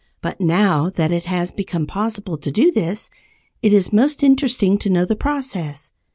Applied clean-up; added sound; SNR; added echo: none; none; none; none.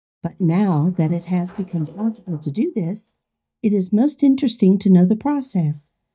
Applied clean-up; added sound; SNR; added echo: neural mask model DeepFilterNet 3.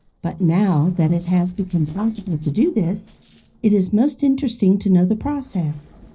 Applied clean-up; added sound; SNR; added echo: neural separator model SepFormer DNS4.